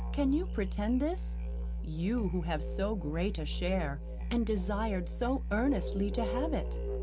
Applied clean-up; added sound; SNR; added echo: none; Musical instrument; 1 dB; none.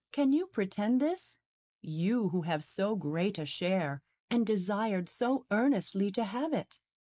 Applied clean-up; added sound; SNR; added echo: neural mask model Resemble Enhance denoiser.